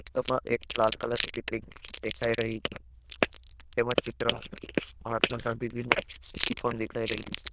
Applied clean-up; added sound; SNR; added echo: neural diffusion model UNIVERSE++.